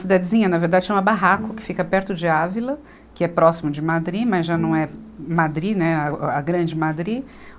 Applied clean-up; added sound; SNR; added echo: none; Bowed string instrument; 17 dB; none.